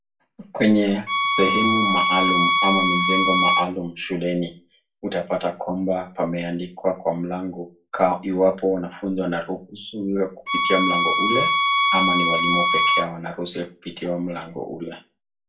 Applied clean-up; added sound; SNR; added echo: none; Bowed string instrument; -4 dB; reverberation time 0.3 s.